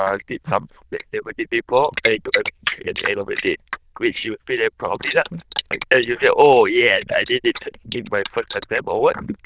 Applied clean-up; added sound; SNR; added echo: neural diffusion model UNIVERSE++.